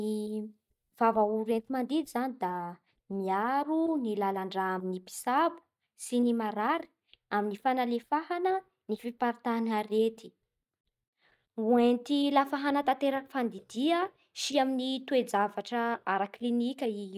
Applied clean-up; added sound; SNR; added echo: neural mask model DeepFilterNet 3.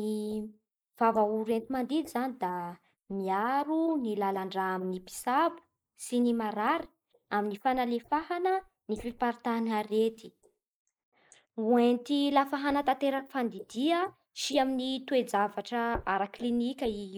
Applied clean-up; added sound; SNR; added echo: neural mask model Resemble Enhance denoiser.